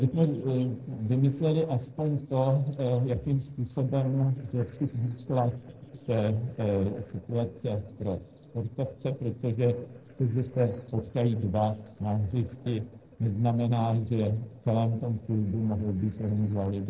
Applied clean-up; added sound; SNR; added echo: neural separator model SepFormer DNS4.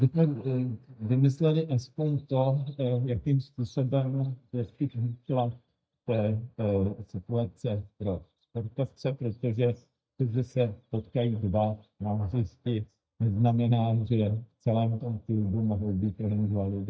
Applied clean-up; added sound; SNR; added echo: neural mask model DeepFilterNet 3.